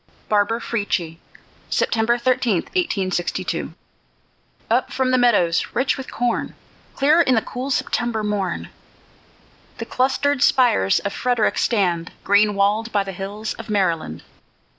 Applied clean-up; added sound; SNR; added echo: none; none; none; none.